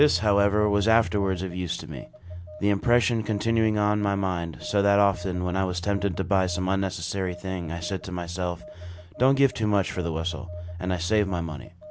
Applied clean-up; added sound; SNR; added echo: none; Telephone; 12 dB; none.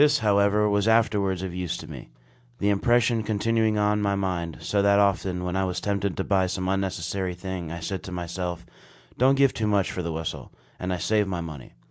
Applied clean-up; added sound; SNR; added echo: none; none; none; none.